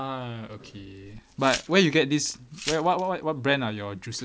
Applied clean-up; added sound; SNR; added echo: none; Glass; 12 dB; none.